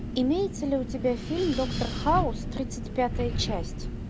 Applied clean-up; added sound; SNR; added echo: none; Wind; 3 dB; none.